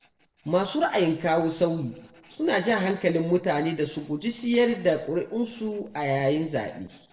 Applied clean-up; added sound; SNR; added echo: neural separator model SepFormer DNS4.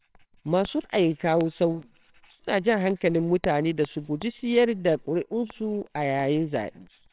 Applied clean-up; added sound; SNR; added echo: neural separator model SepFormer WHAMR!.